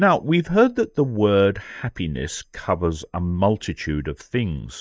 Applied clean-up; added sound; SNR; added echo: neural mask model DeepFilterNet 3.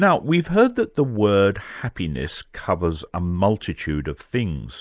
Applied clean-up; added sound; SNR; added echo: neural mask model Resemble Enhance denoiser.